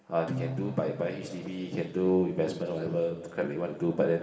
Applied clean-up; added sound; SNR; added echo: none; Acoustic guitar; 11 dB; reverberation time 2.1 s.